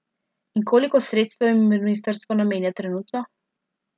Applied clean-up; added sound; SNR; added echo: none; none; none; none.